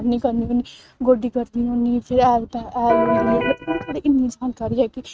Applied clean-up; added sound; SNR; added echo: neural mask model RNNoise.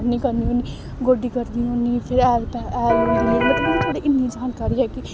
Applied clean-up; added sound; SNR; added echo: none; Electric guitar; -1 dB; none.